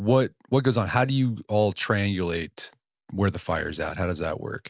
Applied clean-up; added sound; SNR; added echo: none; none; none; none.